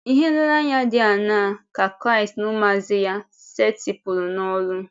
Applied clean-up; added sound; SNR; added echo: none; none; none; none.